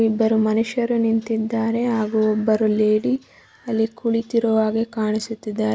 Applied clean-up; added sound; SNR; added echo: none; none; none; none.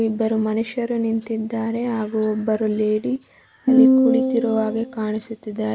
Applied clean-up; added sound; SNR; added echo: none; Piano; -3 dB; none.